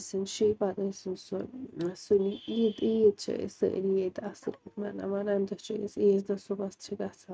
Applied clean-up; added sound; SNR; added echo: neural mask model RNNoise.